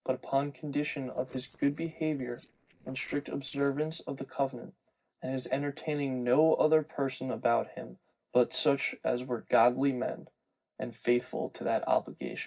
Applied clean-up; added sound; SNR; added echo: neural separator model SepFormer DNS4.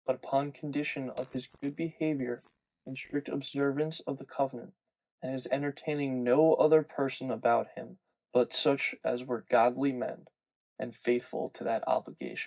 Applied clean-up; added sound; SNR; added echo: neural mask model DeepFilterNet 3.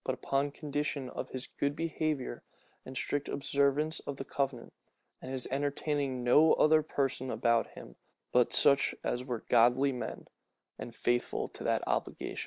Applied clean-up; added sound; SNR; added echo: none; none; none; none.